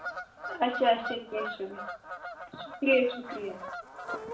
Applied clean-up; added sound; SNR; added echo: none; Bird vocalization, bird call, bird song / Fowl; 8 dB; reverberation time 0.4 s.